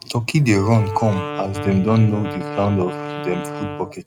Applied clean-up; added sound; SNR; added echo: neural mask model RNNoise.